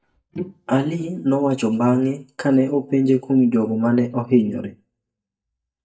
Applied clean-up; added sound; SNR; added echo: neural mask model DeepFilterNet 3.